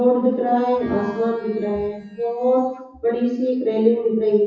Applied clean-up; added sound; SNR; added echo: classical method WPE with log-MMSE.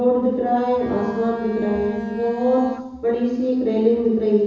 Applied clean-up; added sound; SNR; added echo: none; Bowed string instrument; 12 dB; reverberation time 1.1 s.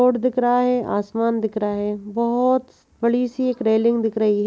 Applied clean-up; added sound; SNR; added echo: none; none; none; none.